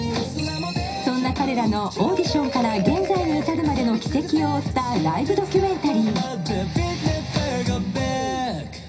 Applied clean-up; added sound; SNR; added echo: none; Marimba, xylophone; 16 dB; reverberation time 0.5 s.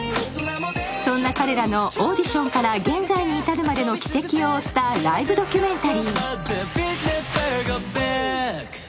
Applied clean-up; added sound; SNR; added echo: none; none; none; none.